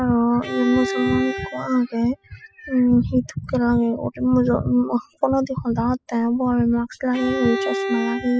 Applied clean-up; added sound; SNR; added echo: classical method spectral subtraction.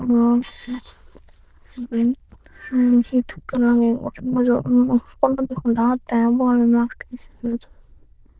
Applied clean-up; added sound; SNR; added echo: neural diffusion model UNIVERSE++.